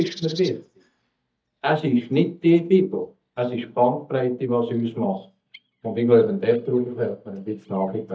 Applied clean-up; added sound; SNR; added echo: neural mask model DeepFilterNet 3.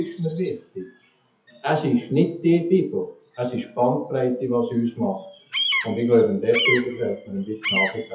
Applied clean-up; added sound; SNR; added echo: classical method WPE with log-MMSE.